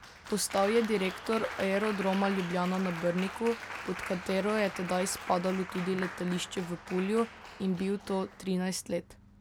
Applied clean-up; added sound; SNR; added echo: none; Applause; 11 dB; none.